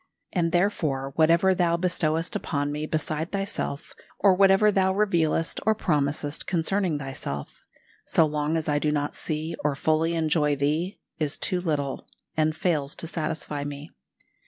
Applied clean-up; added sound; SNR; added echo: none; none; none; none.